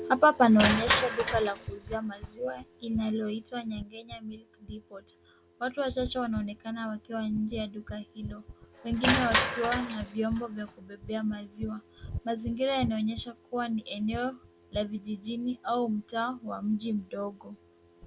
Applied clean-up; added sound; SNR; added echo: none; Crushing; 3 dB; none.